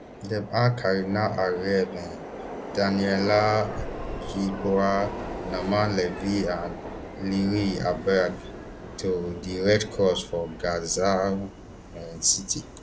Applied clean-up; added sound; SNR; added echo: none; Subway, metro, underground; 10 dB; none.